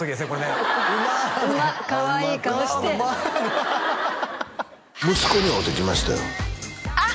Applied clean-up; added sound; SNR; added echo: none; none; none; none.